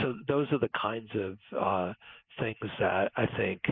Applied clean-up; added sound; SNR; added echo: neural mask model Resemble Enhance denoiser.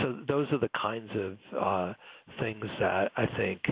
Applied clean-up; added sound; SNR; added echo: none; none; none; none.